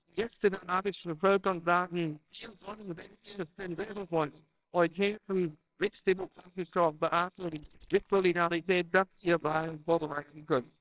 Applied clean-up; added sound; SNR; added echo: neural separator model SepFormer WHAMR!.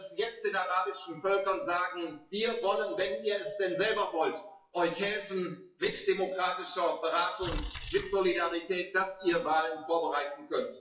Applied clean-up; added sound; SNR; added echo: classical method WPE with log-MMSE.